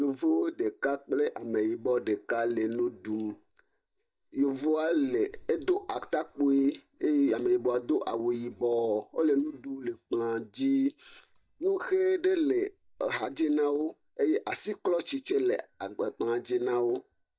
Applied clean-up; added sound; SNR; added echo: neural mask model DeepFilterNet 3.